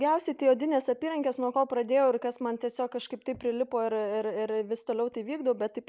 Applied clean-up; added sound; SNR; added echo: none; none; none; none.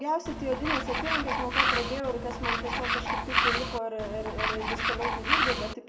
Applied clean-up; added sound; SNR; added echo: none; Tools; -5 dB; reverberation time 2.2 s.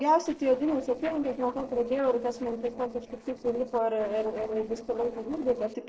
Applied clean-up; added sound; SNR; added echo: neural separator model SepFormer DNS4.